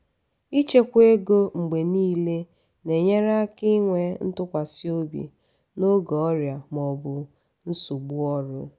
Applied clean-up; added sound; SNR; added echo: none; none; none; none.